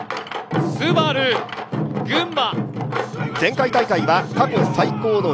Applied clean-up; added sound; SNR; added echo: none; none; none; none.